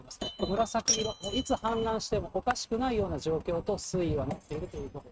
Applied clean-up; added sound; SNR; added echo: neural mask model RNNoise.